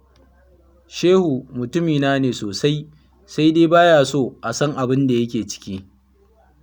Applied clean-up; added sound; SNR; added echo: none; none; none; none.